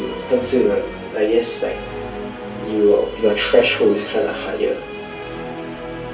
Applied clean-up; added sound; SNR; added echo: none; Musical instrument; 10 dB; reverberation time 0.2 s.